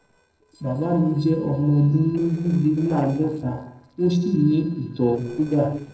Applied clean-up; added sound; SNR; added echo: neural separator model SepFormer DNS4.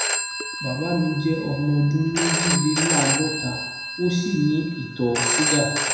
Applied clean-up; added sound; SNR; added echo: none; Telephone; 2 dB; reverberation time 1.0 s.